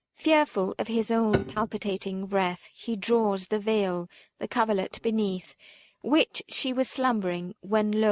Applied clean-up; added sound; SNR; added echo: neural mask model RNNoise.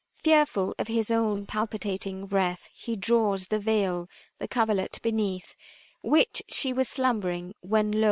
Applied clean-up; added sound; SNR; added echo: neural separator model SepFormer WHAM!.